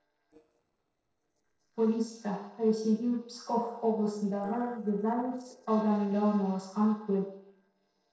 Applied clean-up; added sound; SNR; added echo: neural separator model SepFormer DNS4.